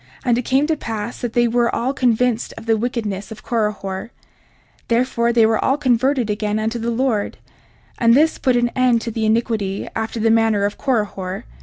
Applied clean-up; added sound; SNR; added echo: none; none; none; none.